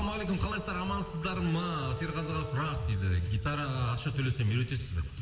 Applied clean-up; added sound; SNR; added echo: none; Wind instrument, woodwind instrument; 16 dB; reverberation time 3.0 s.